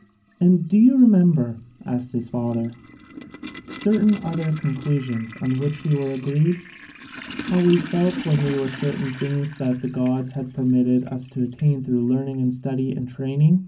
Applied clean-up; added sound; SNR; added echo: none; Toilet flush; 17 dB; reverberation time 0.3 s.